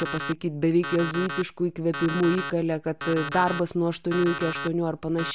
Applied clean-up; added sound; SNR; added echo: none; Alarm; 9 dB; none.